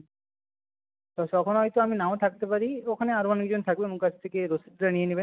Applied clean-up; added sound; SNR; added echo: none; none; none; none.